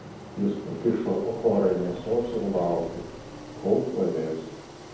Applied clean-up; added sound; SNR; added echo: none; Engine; 14 dB; reverberation time 0.9 s.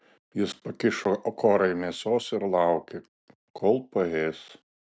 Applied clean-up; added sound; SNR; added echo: none; none; none; none.